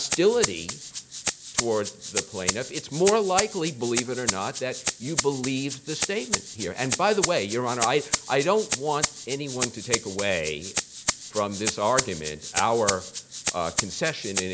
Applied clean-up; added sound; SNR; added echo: none; Rattle (instrument); 4 dB; none.